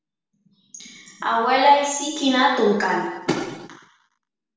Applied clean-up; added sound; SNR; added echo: none; none; none; reverberation time 0.9 s.